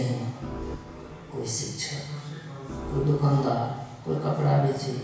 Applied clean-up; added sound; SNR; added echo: none; Organ; 13 dB; reverberation time 1.1 s.